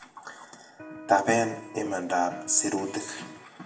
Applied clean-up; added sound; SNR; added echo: none; Electric guitar; 15 dB; reverberation time 0.7 s.